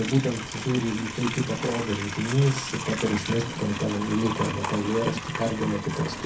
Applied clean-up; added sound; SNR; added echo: none; Livestock, farm animals, working animals; 7 dB; reverberation time 0.3 s.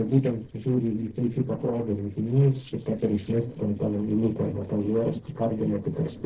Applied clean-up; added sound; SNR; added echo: neural separator model SepFormer DNS4.